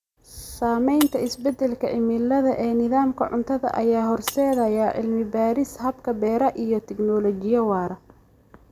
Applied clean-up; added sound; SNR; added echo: none; Shatter; 19 dB; none.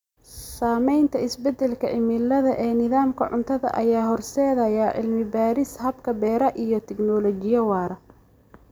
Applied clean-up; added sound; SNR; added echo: none; none; none; none.